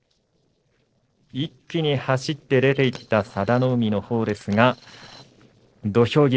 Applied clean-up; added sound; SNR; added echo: neural separator model SepFormer DNS4.